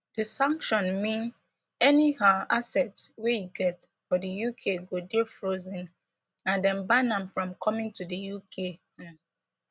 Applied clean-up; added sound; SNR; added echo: none; none; none; none.